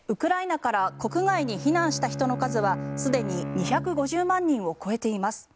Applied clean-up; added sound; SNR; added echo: none; Bowed string instrument; 9 dB; none.